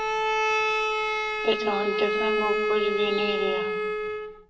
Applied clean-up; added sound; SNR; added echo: none; Bowed string instrument; -4 dB; reverberation time 1.1 s.